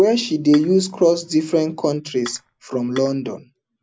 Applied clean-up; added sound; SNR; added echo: none; Dishes, pots, and pans / Chink, clink; 19 dB; none.